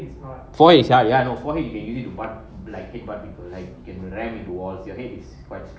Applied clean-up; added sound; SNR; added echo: none; none; none; none.